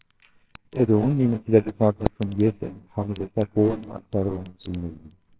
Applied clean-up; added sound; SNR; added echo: neural separator model SepFormer WHAMR!.